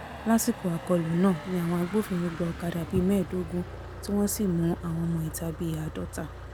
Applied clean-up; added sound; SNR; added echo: none; Motor vehicle (road); 12 dB; none.